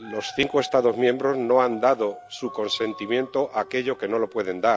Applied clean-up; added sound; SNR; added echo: none; Dog; 18 dB; none.